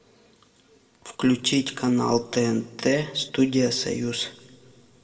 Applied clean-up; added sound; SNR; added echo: none; none; none; reverberation time 0.9 s.